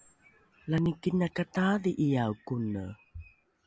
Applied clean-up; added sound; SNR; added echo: none; none; none; none.